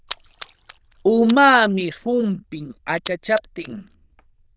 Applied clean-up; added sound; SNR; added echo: neural diffusion model UNIVERSE++.